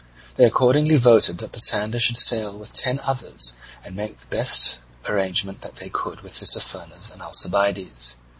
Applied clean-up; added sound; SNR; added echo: none; none; none; none.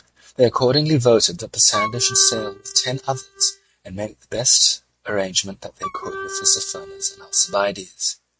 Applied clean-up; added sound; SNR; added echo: neural mask model RNNoise.